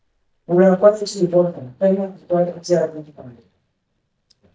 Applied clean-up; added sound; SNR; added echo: neural mask model DeepFilterNet 3.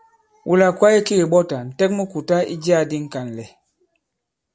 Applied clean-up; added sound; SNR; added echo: none; none; none; none.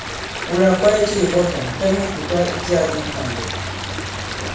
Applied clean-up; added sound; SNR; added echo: none; Stream; 6 dB; reverberation time 0.7 s.